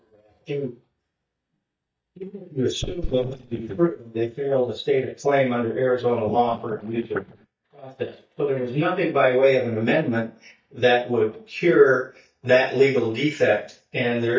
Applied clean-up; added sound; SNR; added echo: neural mask model DeepFilterNet 3.